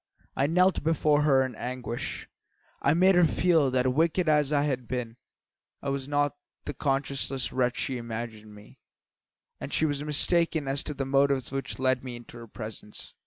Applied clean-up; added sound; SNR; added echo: none; none; none; none.